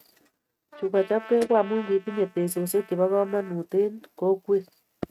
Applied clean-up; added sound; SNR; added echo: neural mask model RNNoise.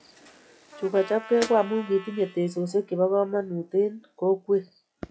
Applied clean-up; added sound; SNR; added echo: classical method log-MMSE.